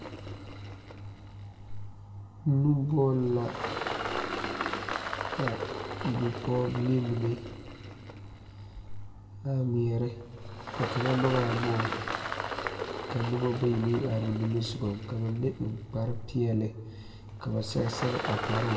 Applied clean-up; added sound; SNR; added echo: none; Engine; 6 dB; reverberation time 1.1 s.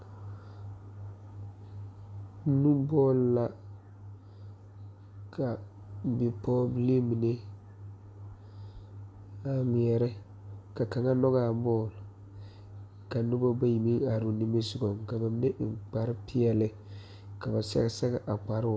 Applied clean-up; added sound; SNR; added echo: none; none; none; none.